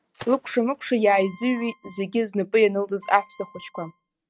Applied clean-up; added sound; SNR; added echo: neural mask model RNNoise.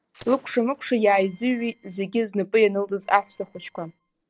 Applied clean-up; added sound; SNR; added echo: neural separator model SepFormer DNS4.